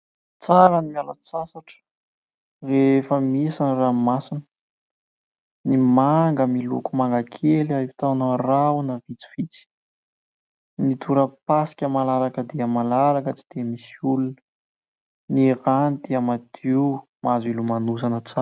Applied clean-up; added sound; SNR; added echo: none; none; none; none.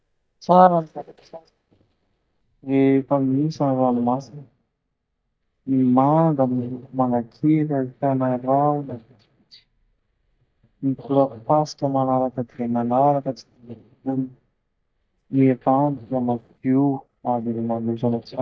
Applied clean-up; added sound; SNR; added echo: neural mask model DeepFilterNet 3.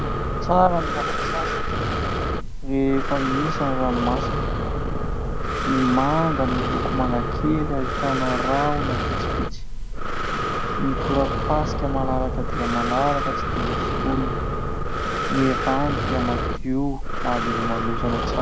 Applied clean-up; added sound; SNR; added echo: none; Breathing; -2 dB; none.